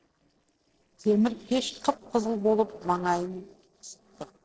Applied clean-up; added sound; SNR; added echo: neural separator model SepFormer DNS4.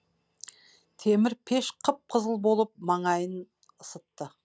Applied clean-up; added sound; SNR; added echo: none; none; none; none.